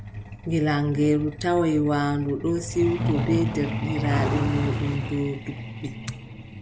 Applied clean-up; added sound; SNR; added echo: none; Truck; 4 dB; none.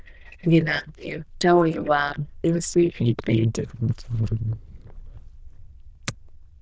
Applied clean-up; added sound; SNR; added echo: neural diffusion model UNIVERSE++.